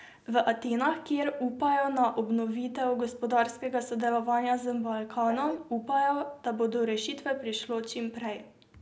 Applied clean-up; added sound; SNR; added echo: none; Bark; 12 dB; none.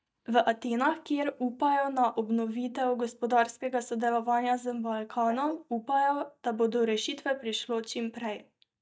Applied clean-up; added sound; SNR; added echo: neural mask model DeepFilterNet 3.